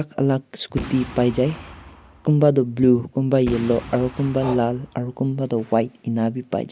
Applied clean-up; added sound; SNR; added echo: none; Boom + Breathing; 15 dB; none.